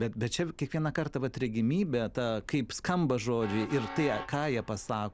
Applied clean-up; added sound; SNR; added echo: none; Train; 16 dB; none.